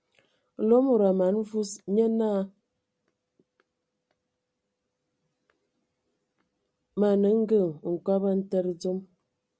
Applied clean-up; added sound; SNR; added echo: none; none; none; none.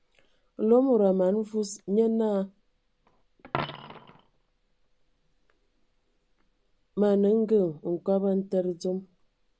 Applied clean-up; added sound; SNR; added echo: none; Coin (dropping); 18 dB; none.